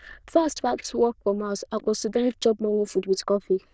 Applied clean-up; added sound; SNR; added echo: neural diffusion model UNIVERSE++.